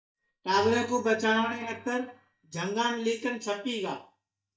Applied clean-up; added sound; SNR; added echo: neural mask model DeepFilterNet 3.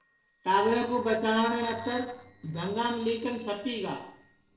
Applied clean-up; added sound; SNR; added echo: neural separator model SepFormer DNS4.